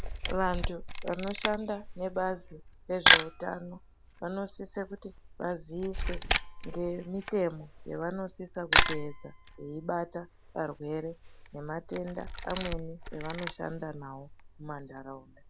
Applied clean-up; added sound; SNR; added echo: none; Camera; -2 dB; none.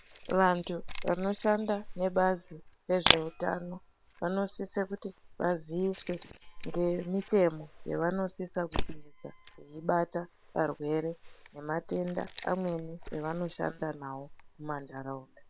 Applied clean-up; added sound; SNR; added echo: neural separator model SepFormer WHAM!.